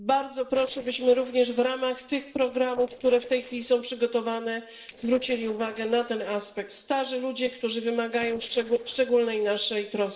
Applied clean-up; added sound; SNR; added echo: neural separator model SepFormer DNS4.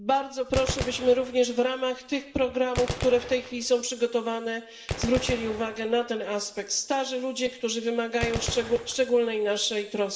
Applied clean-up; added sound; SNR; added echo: none; Gunshot, gunfire; 11 dB; reverberation time 1.9 s.